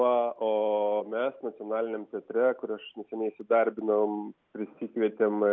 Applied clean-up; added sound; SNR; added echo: none; none; none; none.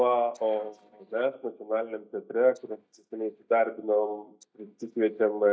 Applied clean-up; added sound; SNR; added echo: neural mask model DeepFilterNet 3.